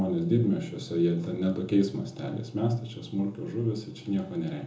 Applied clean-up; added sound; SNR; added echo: none; none; none; reverberation time 0.6 s.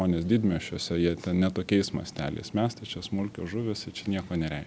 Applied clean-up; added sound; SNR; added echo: none; none; none; none.